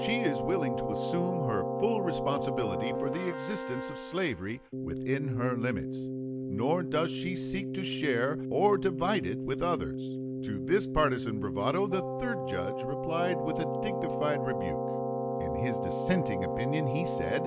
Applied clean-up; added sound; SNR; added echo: none; Keyboard (musical); 1 dB; none.